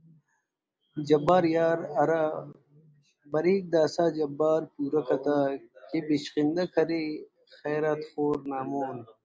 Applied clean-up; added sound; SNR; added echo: none; none; none; none.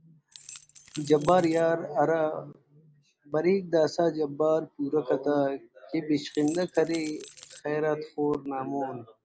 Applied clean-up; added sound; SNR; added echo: none; Rattle / Keys jangling; 19 dB; none.